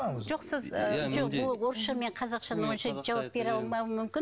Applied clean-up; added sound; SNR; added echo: none; none; none; none.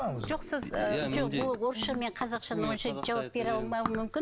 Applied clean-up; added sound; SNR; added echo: none; Run; 11 dB; none.